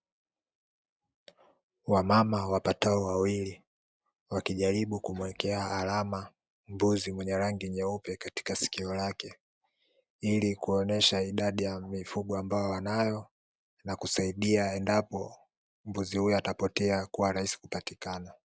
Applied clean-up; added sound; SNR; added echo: none; none; none; none.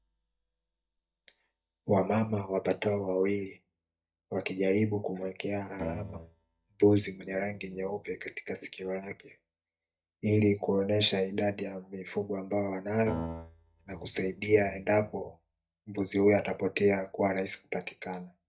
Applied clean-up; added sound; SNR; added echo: neural mask model DeepFilterNet 3.